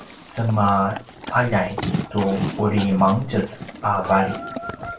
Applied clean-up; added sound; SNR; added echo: none; Livestock, farm animals, working animals; 9 dB; reverberation time 0.2 s.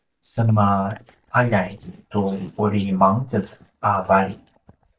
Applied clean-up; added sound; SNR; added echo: neural mask model DeepFilterNet 3.